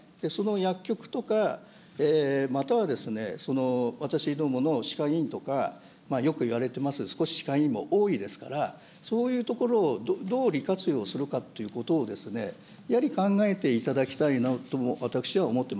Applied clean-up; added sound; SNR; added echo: none; none; none; none.